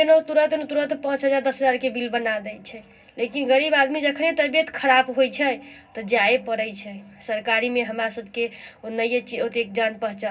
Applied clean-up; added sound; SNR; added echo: none; none; none; reverberation time 0.4 s.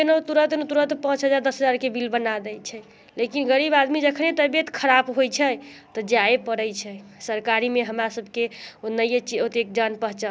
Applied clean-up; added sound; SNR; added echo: none; none; none; none.